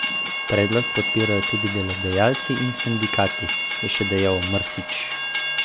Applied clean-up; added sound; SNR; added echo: none; Train; -1 dB; none.